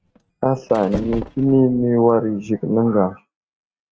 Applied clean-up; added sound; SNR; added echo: neural mask model RNNoise.